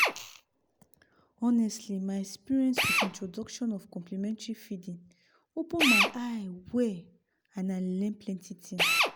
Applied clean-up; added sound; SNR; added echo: none; Drill; 1 dB; none.